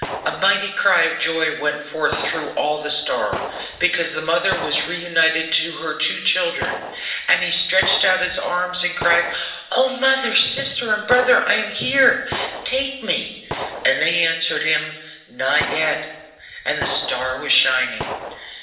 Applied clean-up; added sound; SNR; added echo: none; Gunshot, gunfire; 13 dB; reverberation time 1.0 s.